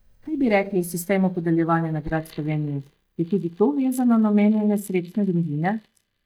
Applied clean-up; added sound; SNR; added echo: neural mask model DeepFilterNet 3.